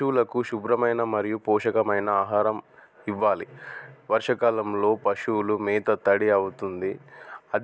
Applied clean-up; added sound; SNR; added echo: none; none; none; none.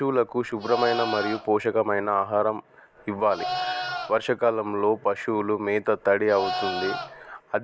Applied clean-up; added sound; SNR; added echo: none; Livestock, farm animals, working animals; 7 dB; none.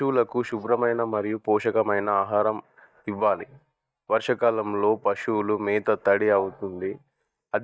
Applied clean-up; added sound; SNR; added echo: neural mask model DeepFilterNet 3.